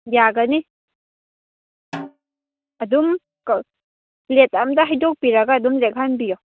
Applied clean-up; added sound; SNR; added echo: neural mask model RNNoise.